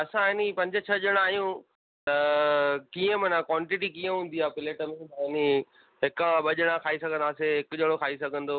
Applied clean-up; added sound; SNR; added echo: none; none; none; none.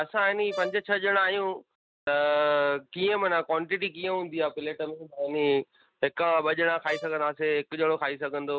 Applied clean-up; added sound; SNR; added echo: neural mask model RNNoise.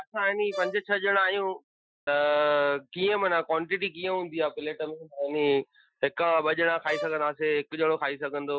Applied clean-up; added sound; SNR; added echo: classical method Wiener filter.